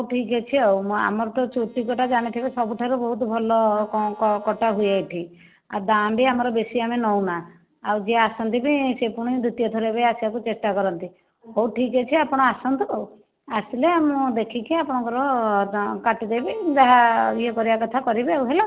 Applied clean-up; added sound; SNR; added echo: neural separator model SepFormer DNS4.